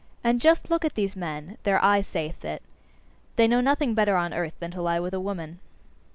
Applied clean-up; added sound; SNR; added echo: none; none; none; none.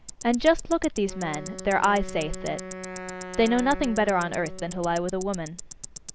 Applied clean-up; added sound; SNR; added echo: none; Tick-tock + Wind instrument, woodwind instrument; 13 dB; none.